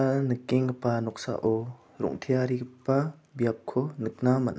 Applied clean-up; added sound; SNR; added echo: none; none; none; none.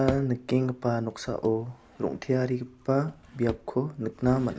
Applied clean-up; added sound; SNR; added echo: none; Drawer open or close; 15 dB; none.